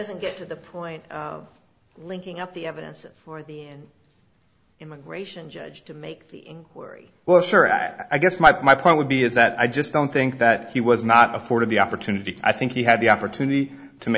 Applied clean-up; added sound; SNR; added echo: none; none; none; none.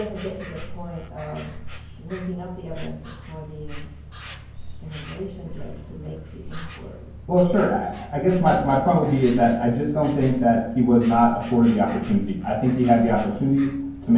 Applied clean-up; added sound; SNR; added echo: none; Insect; 13 dB; reverberation time 0.9 s.